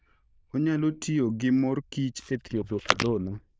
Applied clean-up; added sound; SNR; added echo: neural diffusion model UNIVERSE++.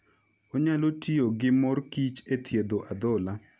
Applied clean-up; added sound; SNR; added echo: none; none; none; none.